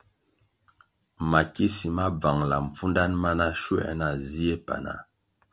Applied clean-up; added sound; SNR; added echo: none; none; none; none.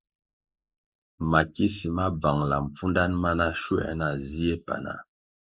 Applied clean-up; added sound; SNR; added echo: neural mask model Resemble Enhance denoiser.